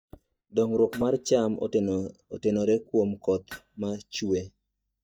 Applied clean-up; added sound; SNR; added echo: neural mask model DeepFilterNet 3.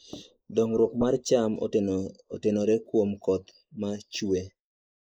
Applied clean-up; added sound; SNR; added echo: neural mask model Resemble Enhance denoiser.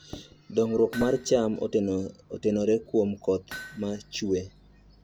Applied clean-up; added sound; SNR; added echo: none; Hammer + Microwave oven; 18 dB; none.